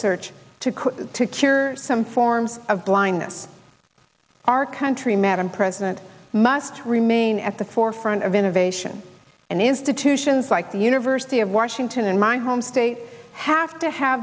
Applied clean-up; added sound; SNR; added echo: none; none; none; none.